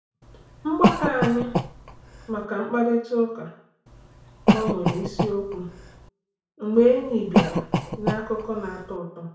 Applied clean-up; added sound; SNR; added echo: none; Cough; 0 dB; reverberation time 0.6 s.